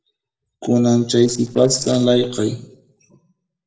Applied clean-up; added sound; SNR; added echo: neural separator model SepFormer DNS4.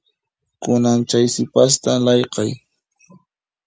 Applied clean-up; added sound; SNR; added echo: none; none; none; none.